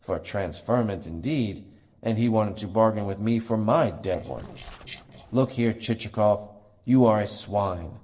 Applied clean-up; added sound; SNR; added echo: neural separator model SepFormer DNS4.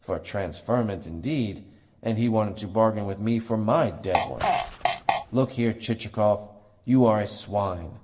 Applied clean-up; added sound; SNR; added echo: none; Fart; 1 dB; reverberation time 0.7 s.